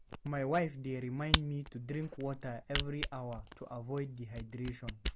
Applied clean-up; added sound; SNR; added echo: none; Camera; 0 dB; none.